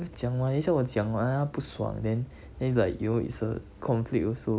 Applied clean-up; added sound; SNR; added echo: none; none; none; none.